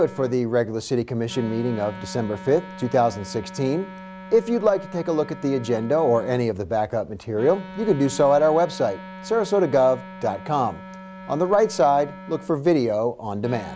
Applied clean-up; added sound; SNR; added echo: none; Wind instrument, woodwind instrument; 17 dB; none.